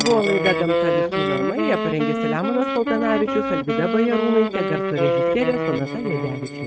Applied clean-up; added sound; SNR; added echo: neural mask model RNNoise.